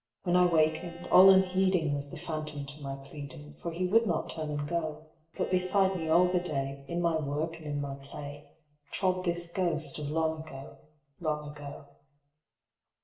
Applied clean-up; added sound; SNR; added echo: none; Bowed string instrument; 18 dB; reverberation time 0.6 s.